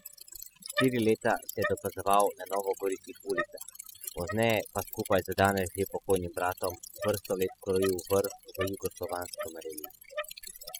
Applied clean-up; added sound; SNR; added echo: classical method spectral subtraction.